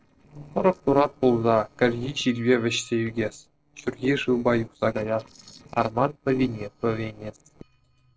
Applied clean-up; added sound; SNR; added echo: neural separator model SepFormer DNS4.